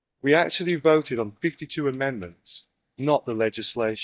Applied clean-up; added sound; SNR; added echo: neural mask model DeepFilterNet 3.